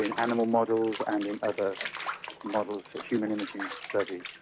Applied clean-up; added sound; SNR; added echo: none; Bathtub (filling or washing) / Water; 10 dB; none.